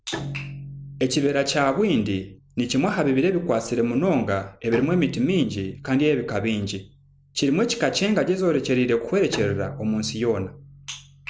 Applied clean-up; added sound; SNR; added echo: none; Bowed string instrument; 16 dB; none.